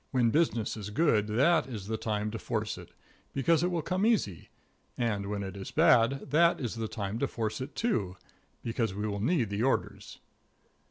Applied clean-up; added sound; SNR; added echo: none; none; none; none.